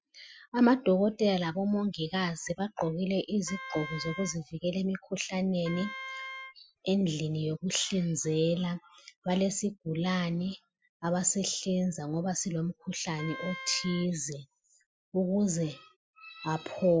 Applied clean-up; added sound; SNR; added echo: classical method spectral subtraction.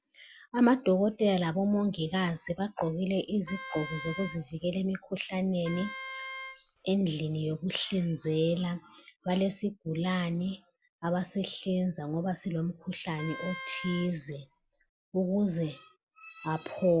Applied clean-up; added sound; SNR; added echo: none; Wind instrument, woodwind instrument; 13 dB; none.